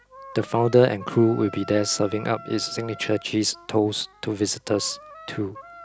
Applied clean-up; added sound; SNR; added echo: none; Wind instrument, woodwind instrument; 19 dB; none.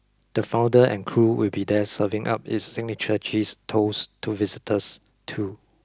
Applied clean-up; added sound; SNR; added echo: none; none; none; none.